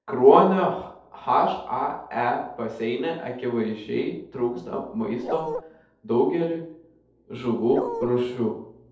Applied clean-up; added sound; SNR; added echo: neural separator model SepFormer DNS4.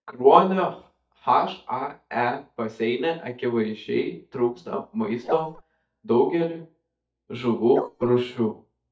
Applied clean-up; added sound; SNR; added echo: neural mask model DeepFilterNet 3.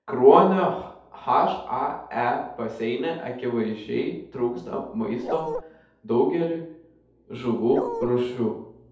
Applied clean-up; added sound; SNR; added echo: none; Bark; 5 dB; reverberation time 2.1 s.